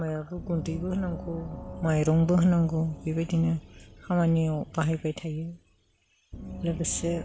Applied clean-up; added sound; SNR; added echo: none; Gong; 14 dB; none.